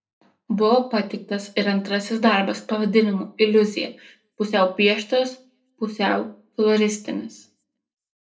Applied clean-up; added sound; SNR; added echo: none; none; none; reverberation time 0.3 s.